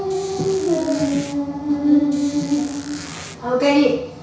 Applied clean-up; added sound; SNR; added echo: none; Squeak; 18 dB; reverberation time 0.6 s.